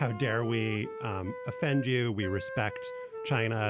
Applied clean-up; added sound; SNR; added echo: none; Wind instrument, woodwind instrument; 11 dB; none.